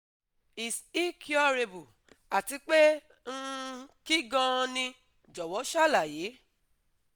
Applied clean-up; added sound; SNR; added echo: none; none; none; none.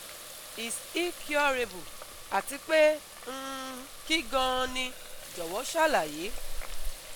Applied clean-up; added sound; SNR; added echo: none; Water tap, faucet; 7 dB; none.